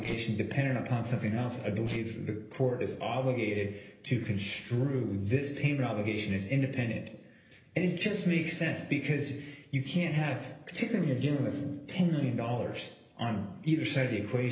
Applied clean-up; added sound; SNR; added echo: neural separator model SepFormer DNS4.